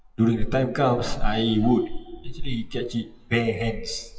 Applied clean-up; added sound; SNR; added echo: classical method WPE with log-MMSE.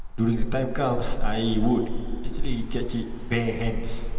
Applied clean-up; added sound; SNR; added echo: none; Motor vehicle (road); -1 dB; reverberation time 2.9 s.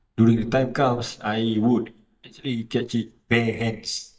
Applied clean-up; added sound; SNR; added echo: neural mask model DeepFilterNet 3.